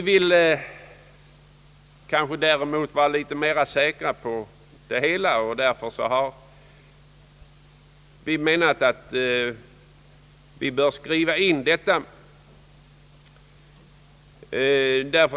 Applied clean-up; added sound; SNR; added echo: none; none; none; none.